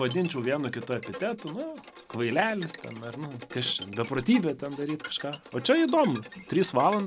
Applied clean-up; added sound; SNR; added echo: none; Bowed string instrument; 17 dB; none.